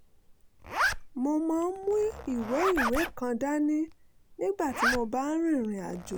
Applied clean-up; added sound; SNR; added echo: none; Zipper (clothing); 5 dB; none.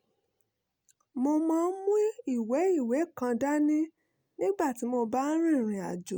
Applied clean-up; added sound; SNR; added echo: none; none; none; none.